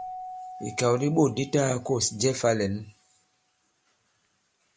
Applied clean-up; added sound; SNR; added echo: none; Keyboard (musical); 17 dB; none.